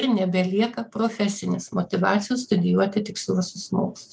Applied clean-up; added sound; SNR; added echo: none; none; none; none.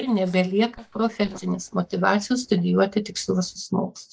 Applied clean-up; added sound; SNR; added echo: neural mask model DeepFilterNet 3.